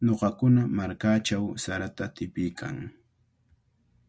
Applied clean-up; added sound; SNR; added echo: none; none; none; none.